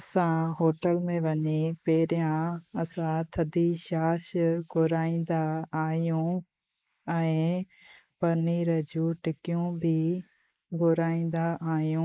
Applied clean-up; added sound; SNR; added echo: neural mask model Resemble Enhance denoiser.